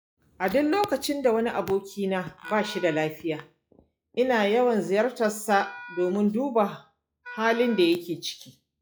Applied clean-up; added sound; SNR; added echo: classical method log-MMSE.